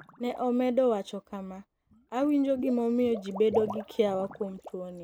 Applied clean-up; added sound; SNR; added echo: none; Water / Liquid; 15 dB; none.